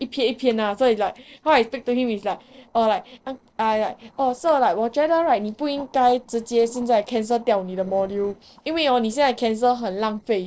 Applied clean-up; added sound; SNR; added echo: neural separator model SepFormer DNS4.